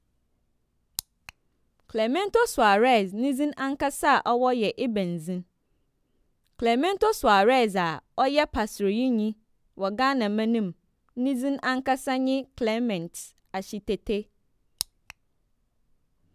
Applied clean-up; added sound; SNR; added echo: none; none; none; none.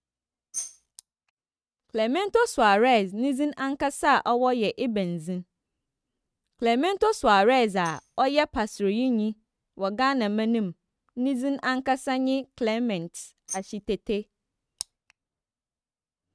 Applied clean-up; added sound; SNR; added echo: neural mask model RNNoise.